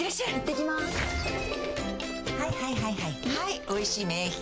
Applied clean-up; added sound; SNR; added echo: none; Squeak; 17 dB; none.